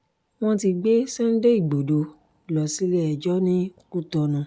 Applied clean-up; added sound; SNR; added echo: none; none; none; none.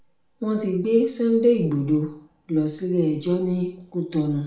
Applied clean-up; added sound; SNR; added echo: none; none; none; reverberation time 0.5 s.